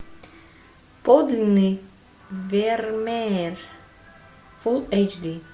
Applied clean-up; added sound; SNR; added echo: none; none; none; none.